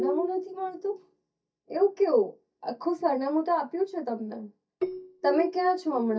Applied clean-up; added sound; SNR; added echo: neural mask model DeepFilterNet 3.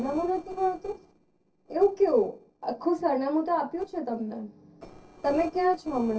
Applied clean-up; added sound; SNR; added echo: neural separator model SepFormer DNS4.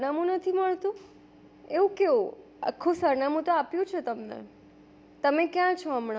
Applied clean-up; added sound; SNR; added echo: none; none; none; none.